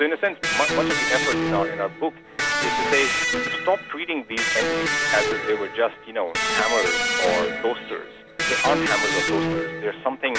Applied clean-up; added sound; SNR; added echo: none; Electric guitar; -1 dB; none.